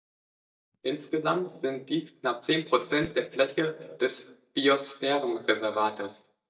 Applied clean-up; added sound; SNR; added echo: neural mask model DeepFilterNet 3.